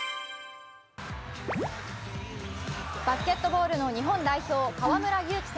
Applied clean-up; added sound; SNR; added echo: none; none; none; none.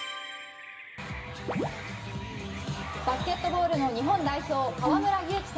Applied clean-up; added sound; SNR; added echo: none; Bird vocalization, bird call, bird song; 17 dB; reverberation time 0.7 s.